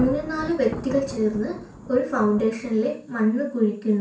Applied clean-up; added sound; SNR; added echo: none; Thunder; 14 dB; reverberation time 0.4 s.